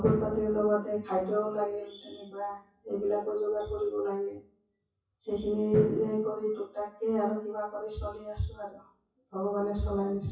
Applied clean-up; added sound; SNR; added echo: classical method WPE with log-MMSE.